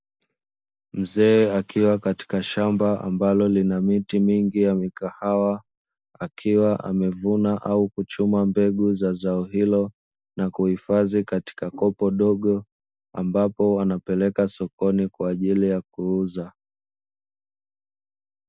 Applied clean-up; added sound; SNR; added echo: none; none; none; none.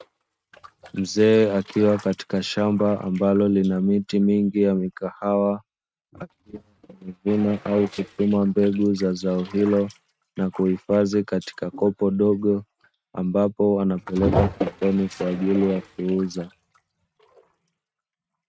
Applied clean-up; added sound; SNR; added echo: neural mask model RNNoise.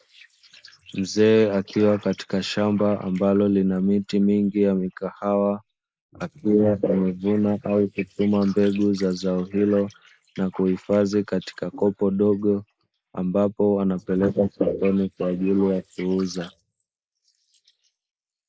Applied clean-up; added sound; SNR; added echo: neural mask model Resemble Enhance denoiser.